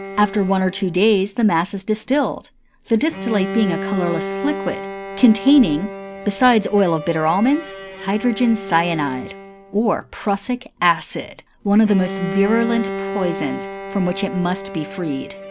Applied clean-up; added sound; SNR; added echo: none; Bowed string instrument; 10 dB; none.